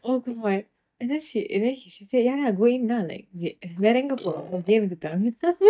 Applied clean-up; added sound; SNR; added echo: neural mask model DeepFilterNet 3.